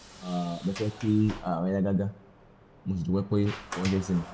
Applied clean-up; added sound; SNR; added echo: none; Sliding door; 15 dB; reverberation time 0.3 s.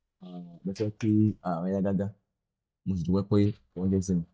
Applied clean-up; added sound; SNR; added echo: neural mask model DeepFilterNet 3.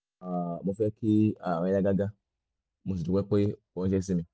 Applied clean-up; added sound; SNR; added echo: none; none; none; none.